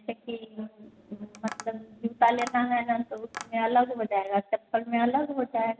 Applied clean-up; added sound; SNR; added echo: none; Tap; 18 dB; none.